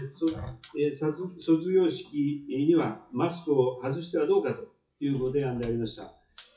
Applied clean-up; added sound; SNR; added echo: classical method WPE with log-MMSE.